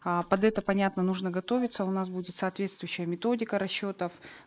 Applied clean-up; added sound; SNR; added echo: neural mask model Resemble Enhance denoiser.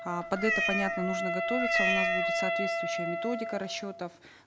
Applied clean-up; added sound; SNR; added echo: none; Meow + Wind instrument, woodwind instrument; -4 dB; none.